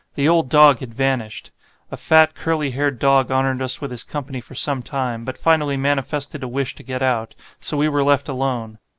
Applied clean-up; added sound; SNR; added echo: none; none; none; none.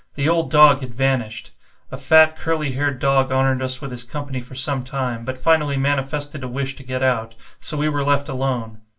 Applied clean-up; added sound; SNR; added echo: none; none; none; reverberation time 0.2 s.